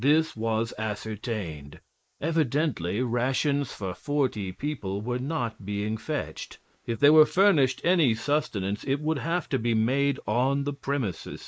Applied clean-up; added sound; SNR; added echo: neural mask model Resemble Enhance denoiser.